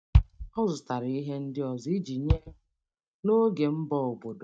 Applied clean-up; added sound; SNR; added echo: neural mask model RNNoise.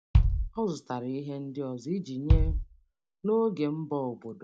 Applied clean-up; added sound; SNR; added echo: none; Bass drum; -3 dB; none.